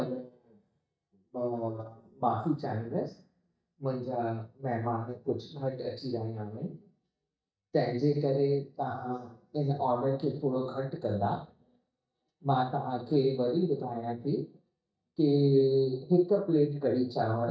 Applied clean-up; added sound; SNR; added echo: neural mask model DeepFilterNet 3.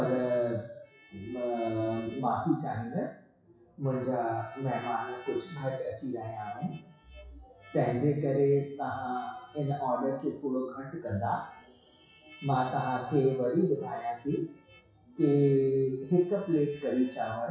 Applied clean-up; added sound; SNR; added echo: classical method WPE with log-MMSE.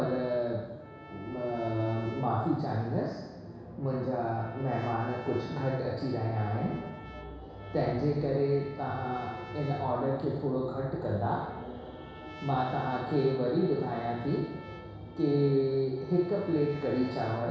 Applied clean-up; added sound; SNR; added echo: none; Trumpet; 19 dB; reverberation time 1.1 s.